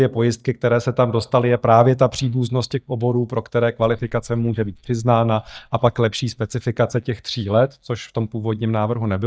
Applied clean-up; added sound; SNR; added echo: neural mask model DeepFilterNet 3.